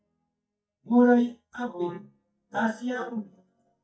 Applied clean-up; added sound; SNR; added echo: neural mask model DeepFilterNet 3.